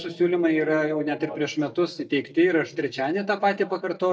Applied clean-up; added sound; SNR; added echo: neural mask model DeepFilterNet 3.